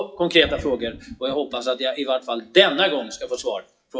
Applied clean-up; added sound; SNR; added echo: classical method WPE with log-MMSE.